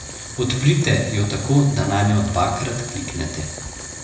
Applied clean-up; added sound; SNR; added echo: none; Boiling; 12 dB; reverberation time 0.9 s.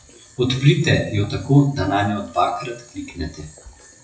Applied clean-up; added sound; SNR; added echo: classical method WPE with log-MMSE.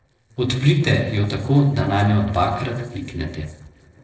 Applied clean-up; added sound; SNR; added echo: neural separator model SepFormer DNS4.